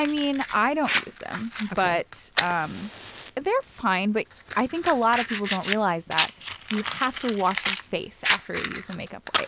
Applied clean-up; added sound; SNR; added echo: none; Fire; 4 dB; none.